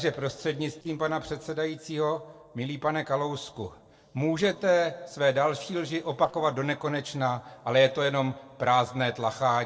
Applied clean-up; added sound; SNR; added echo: neural separator model SepFormer DNS4.